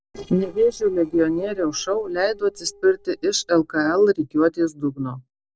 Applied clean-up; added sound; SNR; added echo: neural separator model SepFormer DNS4.